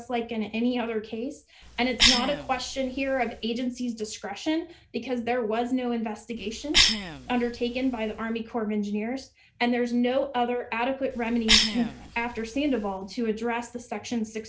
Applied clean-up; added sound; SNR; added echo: none; Cough; 1 dB; none.